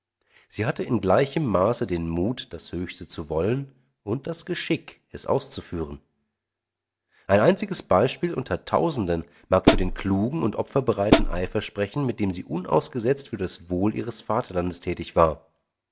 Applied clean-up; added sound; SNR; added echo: none; Hi-hat; -5 dB; none.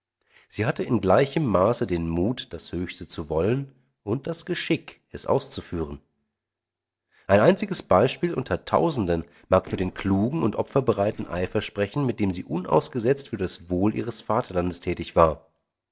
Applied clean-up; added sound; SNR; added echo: neural separator model SepFormer DNS4.